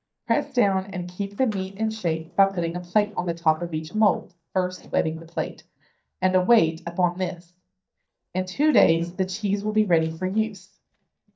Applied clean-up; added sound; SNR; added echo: neural mask model DeepFilterNet 3.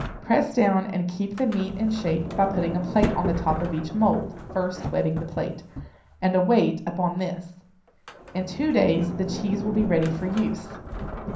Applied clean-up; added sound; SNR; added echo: none; Sliding door; 9 dB; reverberation time 0.6 s.